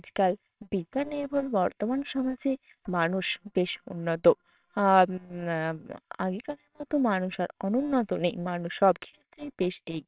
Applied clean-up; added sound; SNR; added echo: neural separator model SepFormer WHAMR!.